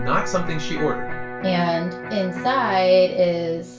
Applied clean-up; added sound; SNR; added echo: none; Electric guitar; 11 dB; reverberation time 0.2 s.